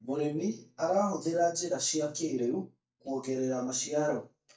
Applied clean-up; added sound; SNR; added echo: neural mask model DeepFilterNet 3.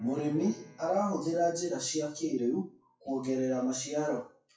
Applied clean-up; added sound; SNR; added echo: classical method WPE with log-MMSE.